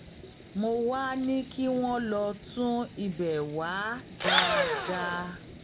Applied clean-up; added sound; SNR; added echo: none; Cricket + Engine / Drill; 4 dB; none.